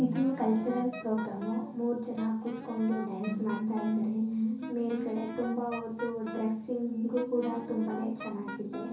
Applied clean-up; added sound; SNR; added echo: none; Wind instrument, woodwind instrument; 13 dB; reverberation time 0.6 s.